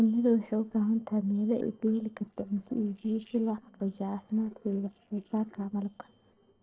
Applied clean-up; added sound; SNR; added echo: neural separator model SepFormer DNS4.